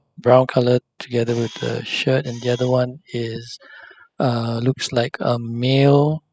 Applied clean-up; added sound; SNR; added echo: classical method spectral subtraction.